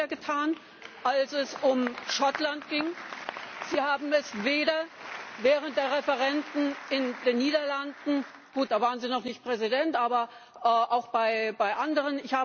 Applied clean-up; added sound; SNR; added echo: none; none; none; none.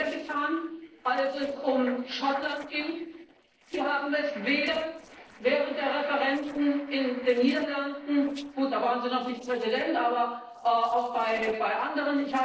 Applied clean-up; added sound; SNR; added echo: neural separator model SepFormer DNS4.